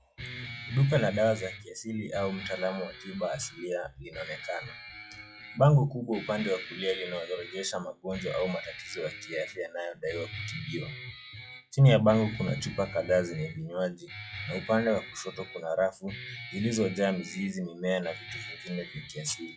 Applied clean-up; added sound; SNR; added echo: classical method log-MMSE.